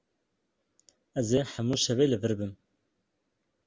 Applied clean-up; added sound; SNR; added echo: none; none; none; none.